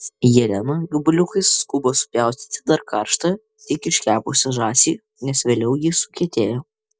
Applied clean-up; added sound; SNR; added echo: neural mask model DeepFilterNet 3.